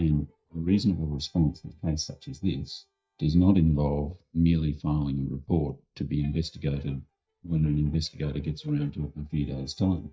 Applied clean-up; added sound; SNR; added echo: neural mask model DeepFilterNet 3.